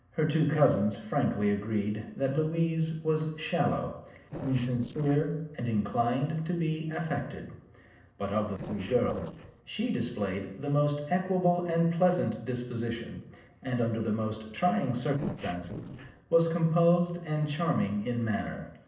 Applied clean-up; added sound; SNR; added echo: neural separator model SepFormer DNS4.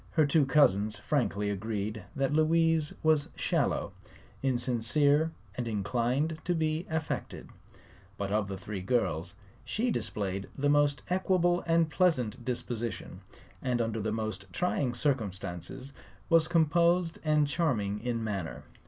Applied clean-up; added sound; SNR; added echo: none; none; none; none.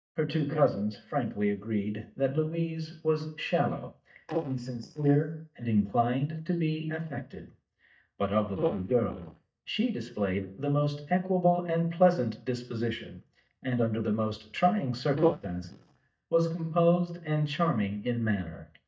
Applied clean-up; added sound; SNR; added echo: neural mask model DeepFilterNet 3.